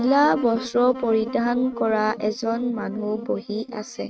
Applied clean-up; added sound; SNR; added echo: neural mask model RNNoise.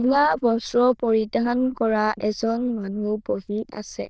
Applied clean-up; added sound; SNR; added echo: neural diffusion model UNIVERSE++.